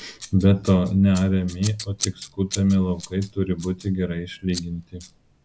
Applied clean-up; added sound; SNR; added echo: none; Scissors; 16 dB; none.